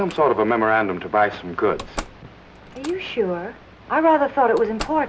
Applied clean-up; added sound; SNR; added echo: none; Slam; 18 dB; none.